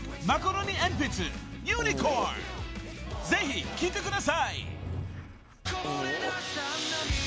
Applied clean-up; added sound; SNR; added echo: none; Fart / Drawer open or close; 8 dB; none.